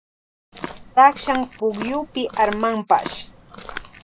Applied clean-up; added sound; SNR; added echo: none; Walk, footsteps; 14 dB; none.